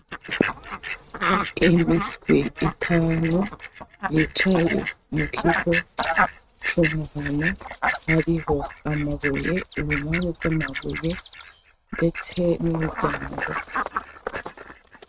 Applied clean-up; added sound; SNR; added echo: neural mask model RNNoise.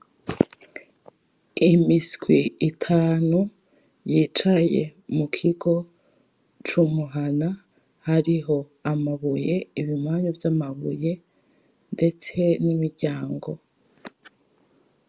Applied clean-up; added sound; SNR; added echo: none; none; none; none.